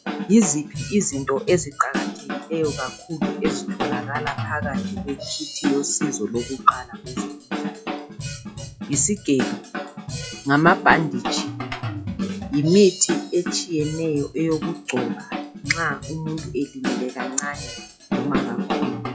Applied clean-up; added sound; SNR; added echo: classical method log-MMSE.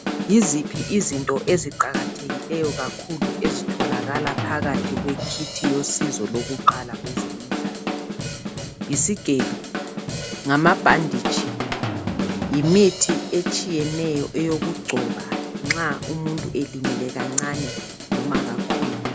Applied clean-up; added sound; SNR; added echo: none; Drum / Drum kit; 3 dB; none.